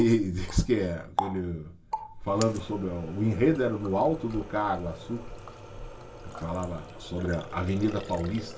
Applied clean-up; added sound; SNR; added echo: none; Water tap, faucet; 12 dB; reverberation time 0.2 s.